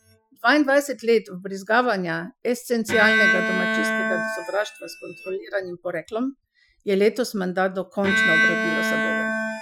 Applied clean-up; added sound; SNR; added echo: classical method Wiener filter.